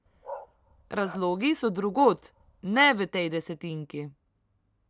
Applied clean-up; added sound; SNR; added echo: none; Bark; 16 dB; none.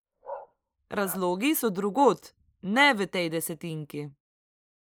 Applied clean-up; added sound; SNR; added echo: neural mask model Resemble Enhance denoiser.